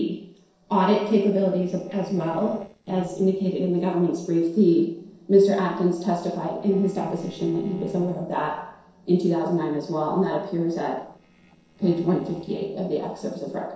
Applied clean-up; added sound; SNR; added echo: neural separator model SepFormer DNS4.